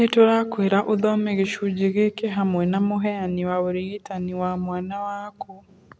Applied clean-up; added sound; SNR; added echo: none; none; none; none.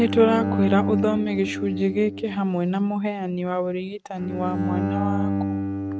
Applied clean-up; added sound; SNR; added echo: neural mask model RNNoise.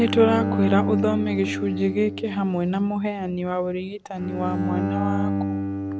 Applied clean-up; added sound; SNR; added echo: none; Bowed string instrument; 3 dB; none.